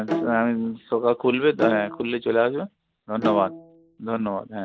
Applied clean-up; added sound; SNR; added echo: none; Bowed string instrument; 8 dB; none.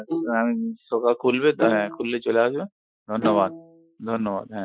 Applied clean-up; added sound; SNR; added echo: classical method Wiener filter.